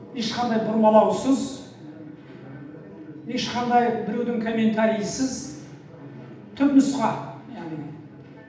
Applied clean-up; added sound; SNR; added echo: none; none; none; reverberation time 0.8 s.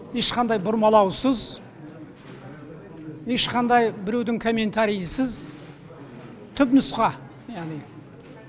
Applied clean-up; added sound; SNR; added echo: none; none; none; none.